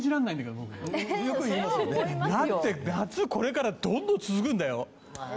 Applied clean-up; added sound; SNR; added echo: none; none; none; none.